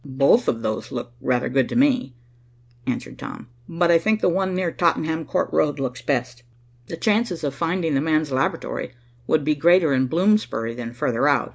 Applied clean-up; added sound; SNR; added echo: none; none; none; none.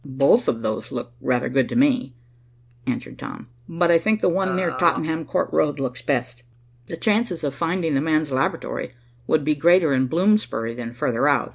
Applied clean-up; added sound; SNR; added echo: none; Burping, eructation; 9 dB; none.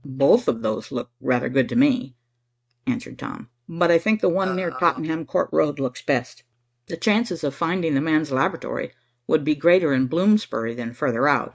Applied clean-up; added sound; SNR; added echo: neural mask model RNNoise.